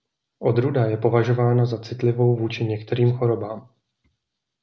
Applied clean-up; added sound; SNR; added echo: none; none; none; none.